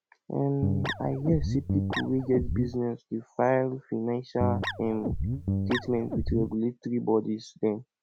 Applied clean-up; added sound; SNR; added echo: none; Guitar; 1 dB; none.